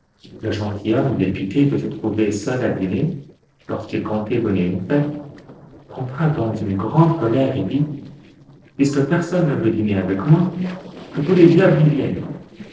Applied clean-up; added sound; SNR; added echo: neural separator model SepFormer DNS4.